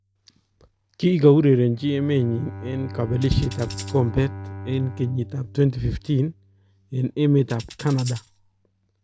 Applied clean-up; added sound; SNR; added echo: none; Tambourine + Bowed string instrument; 14 dB; none.